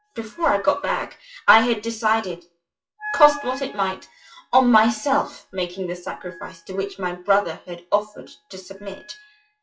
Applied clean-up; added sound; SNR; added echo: classical method WPE with log-MMSE.